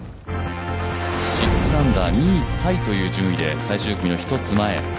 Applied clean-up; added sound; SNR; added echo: none; none; none; none.